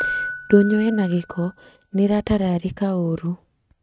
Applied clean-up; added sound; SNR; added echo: neural mask model RNNoise.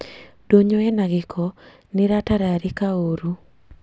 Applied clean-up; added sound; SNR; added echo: none; none; none; none.